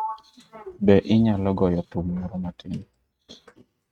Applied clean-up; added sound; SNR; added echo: neural mask model RNNoise.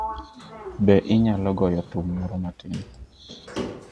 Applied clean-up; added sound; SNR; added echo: none; Sliding door; 13 dB; none.